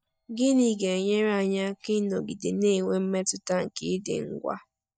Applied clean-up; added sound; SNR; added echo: neural mask model DeepFilterNet 3.